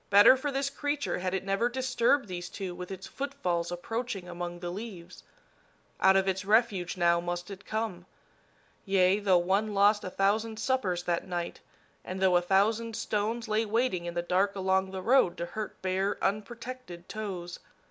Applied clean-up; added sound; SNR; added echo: none; none; none; none.